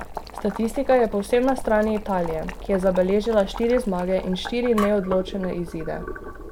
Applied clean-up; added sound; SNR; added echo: none; Boiling; 11 dB; none.